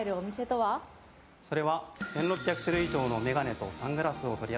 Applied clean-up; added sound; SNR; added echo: none; none; none; none.